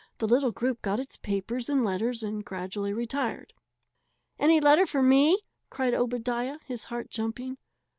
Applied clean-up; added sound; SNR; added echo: none; none; none; none.